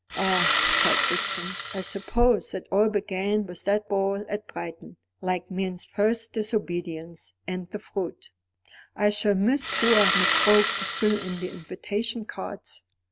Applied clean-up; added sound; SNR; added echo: none; Engine starting; -3 dB; none.